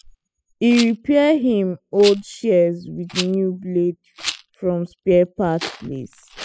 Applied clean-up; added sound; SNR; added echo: classical method spectral subtraction.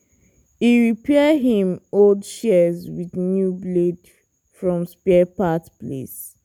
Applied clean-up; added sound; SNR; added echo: none; none; none; none.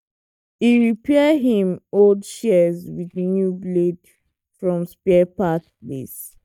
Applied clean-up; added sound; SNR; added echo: neural mask model DeepFilterNet 3.